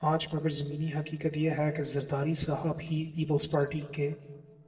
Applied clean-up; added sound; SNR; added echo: neural separator model SepFormer DNS4.